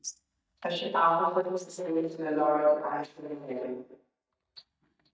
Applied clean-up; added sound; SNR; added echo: neural mask model DeepFilterNet 3.